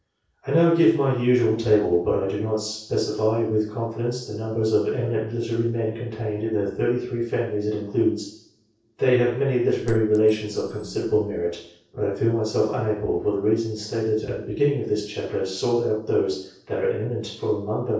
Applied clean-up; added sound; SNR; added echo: neural separator model SepFormer DNS4.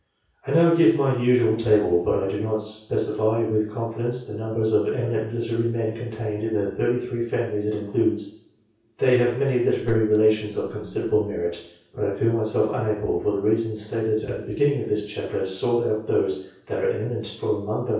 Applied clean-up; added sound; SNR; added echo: none; Chink, clink; 19 dB; reverberation time 0.6 s.